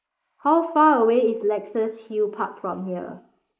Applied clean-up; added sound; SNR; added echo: neural mask model Resemble Enhance denoiser.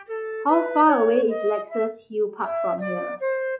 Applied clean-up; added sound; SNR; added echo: classical method log-MMSE.